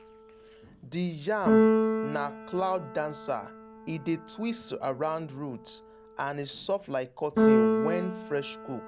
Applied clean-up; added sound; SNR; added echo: none; Keyboard (musical); -3 dB; none.